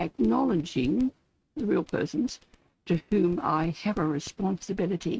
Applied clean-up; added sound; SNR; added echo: neural mask model RNNoise.